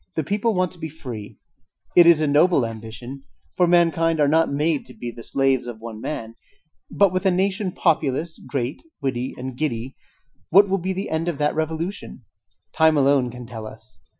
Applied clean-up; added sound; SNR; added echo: classical method Wiener filter.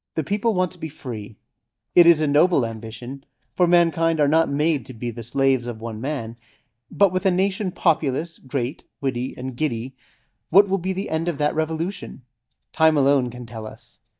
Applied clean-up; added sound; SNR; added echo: neural mask model DeepFilterNet 3.